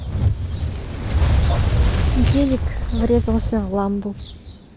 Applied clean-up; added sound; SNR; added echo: none; Fire; -4 dB; none.